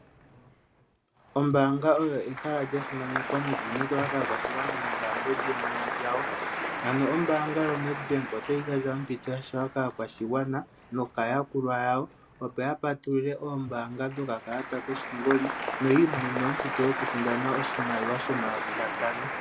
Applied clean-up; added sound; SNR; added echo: none; Applause; 5 dB; none.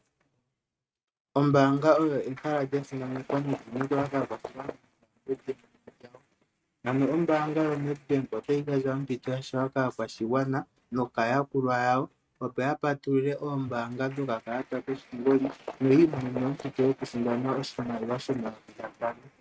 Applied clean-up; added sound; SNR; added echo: neural mask model RNNoise.